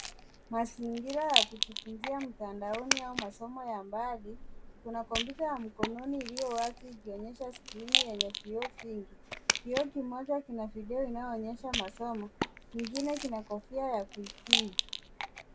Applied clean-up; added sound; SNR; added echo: none; Rattle; 0 dB; none.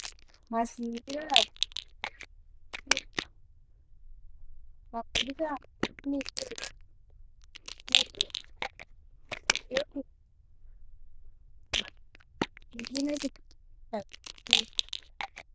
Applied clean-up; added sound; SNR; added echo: neural diffusion model UNIVERSE++.